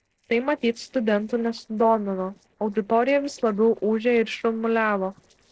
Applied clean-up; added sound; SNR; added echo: neural separator model SepFormer DNS4.